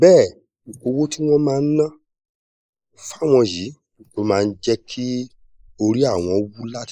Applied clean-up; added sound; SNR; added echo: neural mask model Resemble Enhance denoiser.